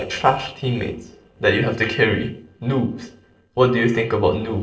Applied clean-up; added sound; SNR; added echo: neural separator model SepFormer DNS4.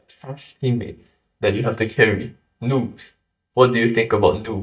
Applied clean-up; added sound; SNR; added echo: neural mask model DeepFilterNet 3.